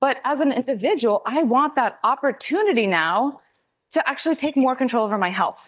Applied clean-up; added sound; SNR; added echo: neural mask model DeepFilterNet 3.